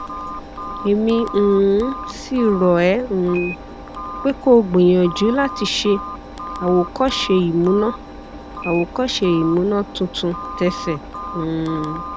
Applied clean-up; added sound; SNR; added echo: none; Engine + Telephone; 12 dB; none.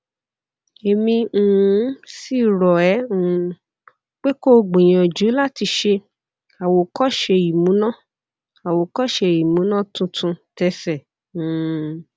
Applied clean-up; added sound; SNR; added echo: none; none; none; none.